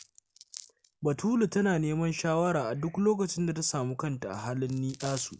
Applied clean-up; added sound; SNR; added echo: none; none; none; none.